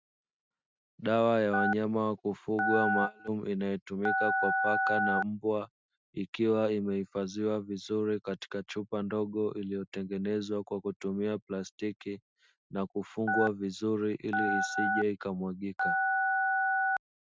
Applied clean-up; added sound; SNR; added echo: neural mask model RNNoise.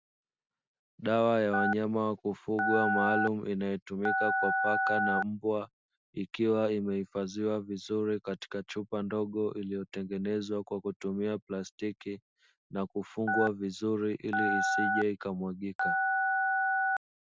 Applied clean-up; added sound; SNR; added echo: none; Telephone; -2 dB; none.